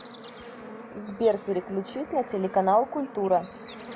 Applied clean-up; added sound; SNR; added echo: none; Bird / Insect / Frog; 12 dB; none.